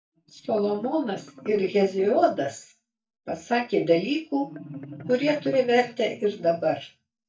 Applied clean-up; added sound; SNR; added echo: neural mask model DeepFilterNet 3.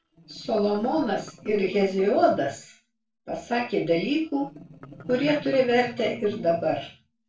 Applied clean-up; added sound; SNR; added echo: neural separator model SepFormer DNS4.